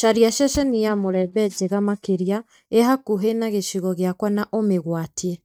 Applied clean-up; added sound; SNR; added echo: neural mask model DeepFilterNet 3.